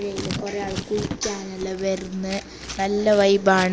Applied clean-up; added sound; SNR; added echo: none; Scissors; 12 dB; none.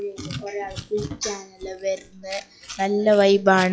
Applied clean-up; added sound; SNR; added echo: classical method log-MMSE.